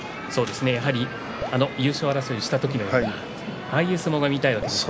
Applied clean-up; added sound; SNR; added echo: none; Drip; 17 dB; none.